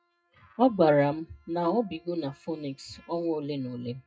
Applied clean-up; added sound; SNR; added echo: classical method WPE with log-MMSE.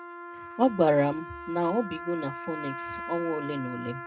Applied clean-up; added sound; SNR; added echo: none; Trumpet; 10 dB; reverberation time 0.2 s.